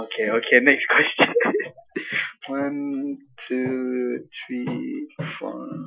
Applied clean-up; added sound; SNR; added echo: classical method Wiener filter.